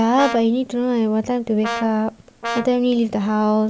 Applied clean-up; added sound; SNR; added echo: none; Brass instrument; 8 dB; none.